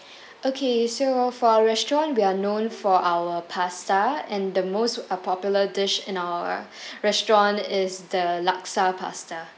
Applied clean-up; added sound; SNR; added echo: none; none; none; none.